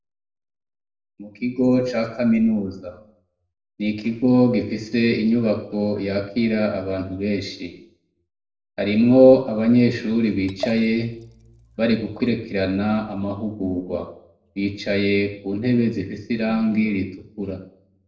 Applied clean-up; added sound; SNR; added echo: neural separator model SepFormer DNS4.